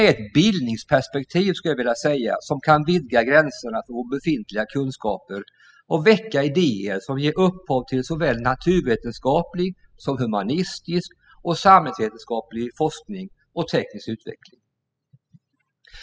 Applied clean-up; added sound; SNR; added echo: classical method spectral subtraction.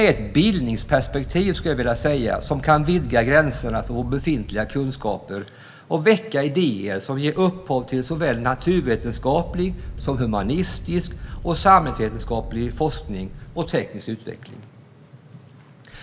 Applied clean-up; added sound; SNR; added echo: none; Wind; 12 dB; none.